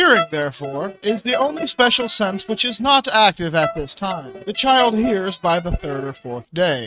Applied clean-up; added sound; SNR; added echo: neural mask model RNNoise.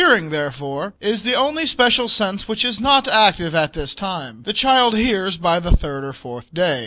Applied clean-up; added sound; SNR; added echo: none; none; none; none.